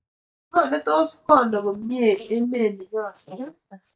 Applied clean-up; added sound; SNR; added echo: neural mask model DeepFilterNet 3.